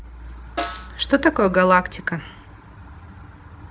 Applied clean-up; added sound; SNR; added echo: none; Snare drum; 12 dB; none.